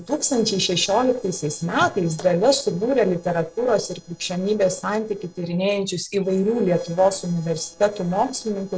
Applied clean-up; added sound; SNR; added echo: neural separator model SepFormer DNS4.